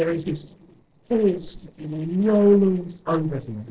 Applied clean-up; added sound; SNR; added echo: neural separator model SepFormer DNS4.